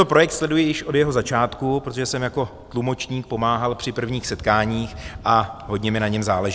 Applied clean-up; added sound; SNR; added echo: none; Thunder; 19 dB; none.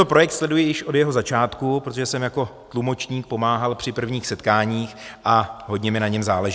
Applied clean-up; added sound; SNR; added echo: none; none; none; none.